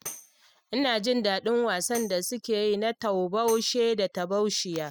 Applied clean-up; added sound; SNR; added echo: classical method spectral subtraction.